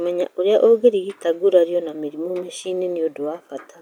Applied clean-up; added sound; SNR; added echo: none; none; none; none.